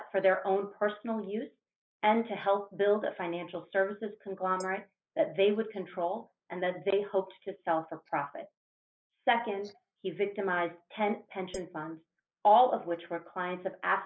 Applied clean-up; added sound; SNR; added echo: neural mask model Resemble Enhance denoiser.